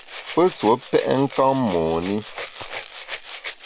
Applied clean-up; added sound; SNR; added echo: none; Rattle (instrument); 14 dB; none.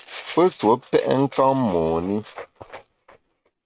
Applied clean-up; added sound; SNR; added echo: neural mask model RNNoise.